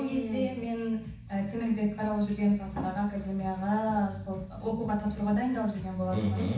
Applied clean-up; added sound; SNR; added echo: none; none; none; reverberation time 0.7 s.